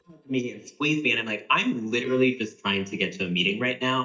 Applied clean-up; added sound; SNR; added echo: neural mask model DeepFilterNet 3.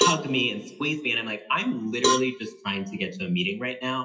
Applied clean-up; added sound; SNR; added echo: classical method WPE with log-MMSE.